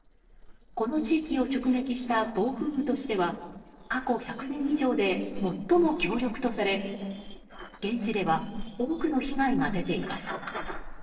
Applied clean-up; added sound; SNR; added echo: neural separator model SepFormer DNS4.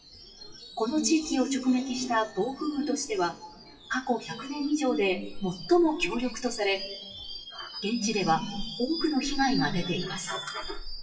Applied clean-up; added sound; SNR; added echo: classical method WPE with log-MMSE.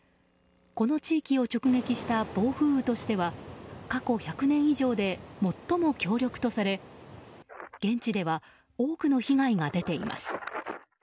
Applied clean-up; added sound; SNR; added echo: none; none; none; none.